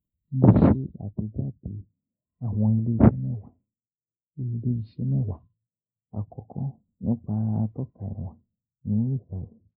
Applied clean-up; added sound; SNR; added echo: neural mask model Resemble Enhance denoiser.